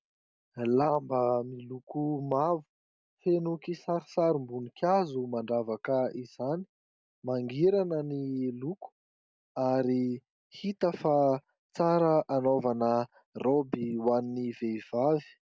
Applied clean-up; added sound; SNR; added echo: none; none; none; none.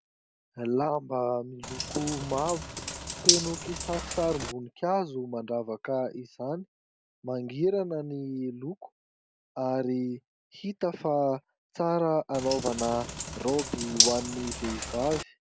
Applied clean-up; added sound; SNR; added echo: none; Bathtub (filling or washing); 0 dB; none.